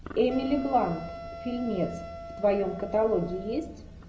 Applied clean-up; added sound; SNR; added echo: none; Wind instrument, woodwind instrument; 13 dB; reverberation time 1.2 s.